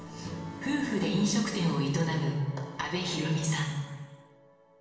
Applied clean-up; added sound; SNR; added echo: none; none; none; reverberation time 1.3 s.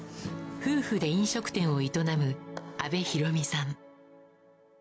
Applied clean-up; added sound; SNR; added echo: none; none; none; none.